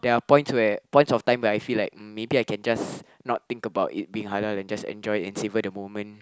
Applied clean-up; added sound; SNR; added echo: none; none; none; none.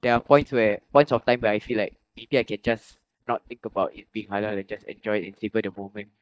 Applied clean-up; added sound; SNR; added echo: neural mask model DeepFilterNet 3.